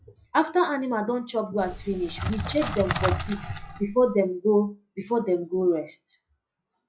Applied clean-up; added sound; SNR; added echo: classical method log-MMSE.